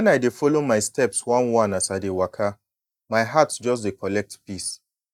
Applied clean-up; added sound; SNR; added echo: neural mask model Resemble Enhance denoiser.